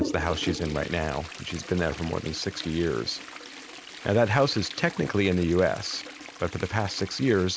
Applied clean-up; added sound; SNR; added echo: none; Toilet flush; 12 dB; none.